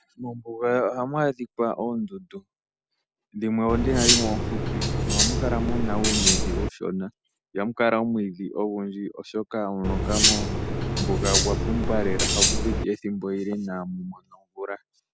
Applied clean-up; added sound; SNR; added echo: none; Cutlery, silverware; -5 dB; none.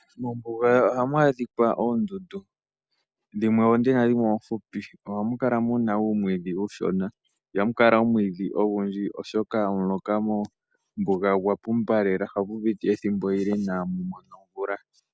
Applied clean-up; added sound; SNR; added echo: none; none; none; none.